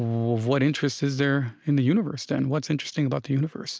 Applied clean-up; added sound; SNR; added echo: none; none; none; none.